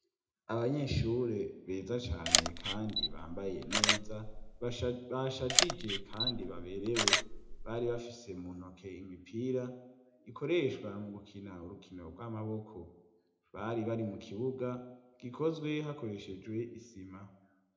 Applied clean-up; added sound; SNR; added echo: none; Camera; -4 dB; reverberation time 0.6 s.